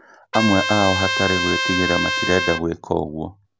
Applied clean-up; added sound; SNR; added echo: none; Trumpet; 1 dB; none.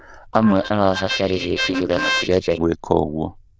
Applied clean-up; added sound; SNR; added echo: neural diffusion model UNIVERSE++.